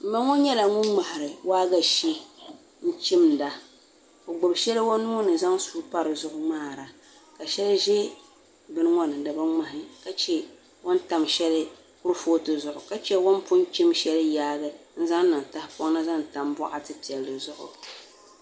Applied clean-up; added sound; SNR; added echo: none; none; none; none.